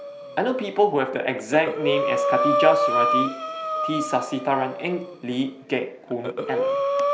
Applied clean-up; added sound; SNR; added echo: none; Breathing; 0 dB; none.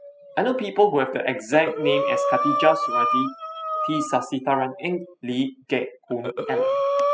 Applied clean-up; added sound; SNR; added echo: classical method spectral subtraction.